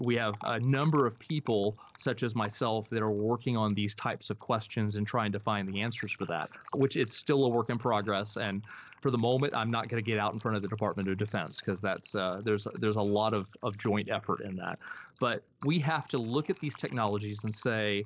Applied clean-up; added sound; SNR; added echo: neural mask model Resemble Enhance denoiser.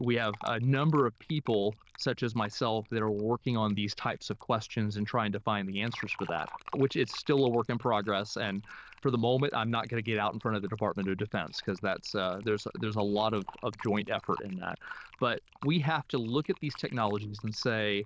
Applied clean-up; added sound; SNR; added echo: neural diffusion model UNIVERSE++.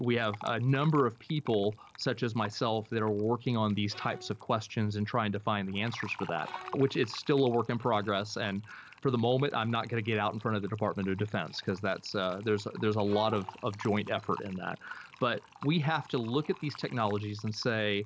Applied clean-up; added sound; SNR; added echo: none; Bowed string instrument + Fill (with liquid); 19 dB; none.